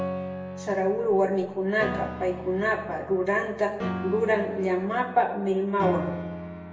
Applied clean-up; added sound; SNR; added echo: none; Piano; 8 dB; reverberation time 0.8 s.